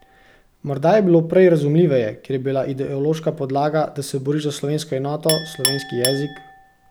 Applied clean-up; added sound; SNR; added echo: none; Chink, clink; 13 dB; none.